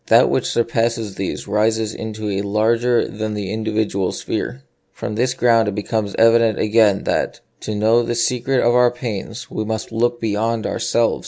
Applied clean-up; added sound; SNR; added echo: none; none; none; none.